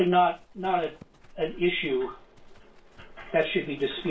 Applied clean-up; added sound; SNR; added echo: none; Livestock, farm animals, working animals; 20 dB; reverberation time 0.2 s.